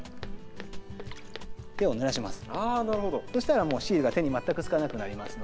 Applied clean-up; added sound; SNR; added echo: none; Walk, footsteps; 8 dB; none.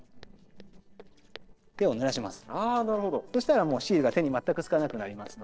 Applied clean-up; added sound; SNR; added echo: neural separator model SepFormer DNS4.